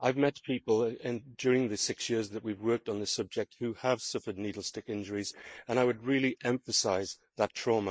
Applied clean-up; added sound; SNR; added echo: neural mask model Resemble Enhance denoiser.